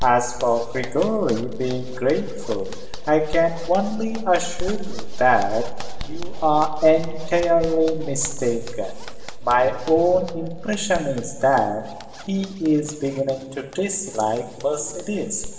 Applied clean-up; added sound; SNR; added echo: none; Zipper (clothing); 5 dB; reverberation time 2.1 s.